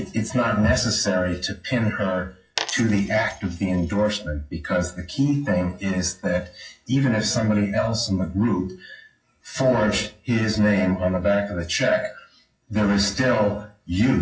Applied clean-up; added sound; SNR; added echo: classical method WPE with log-MMSE.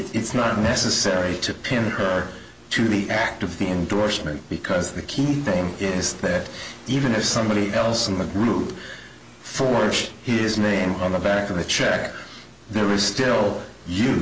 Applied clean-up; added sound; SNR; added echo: none; none; none; none.